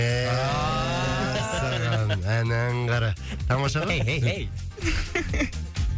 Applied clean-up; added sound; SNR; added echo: none; none; none; none.